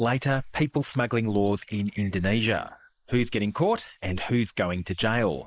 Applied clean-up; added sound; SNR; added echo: neural mask model Resemble Enhance denoiser.